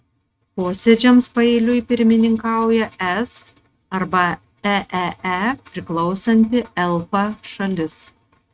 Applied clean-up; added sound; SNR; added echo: neural mask model RNNoise.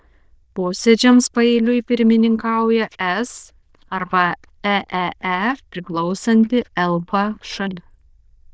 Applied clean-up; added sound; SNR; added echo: neural diffusion model UNIVERSE++.